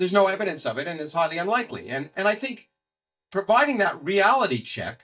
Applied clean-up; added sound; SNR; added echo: neural mask model DeepFilterNet 3.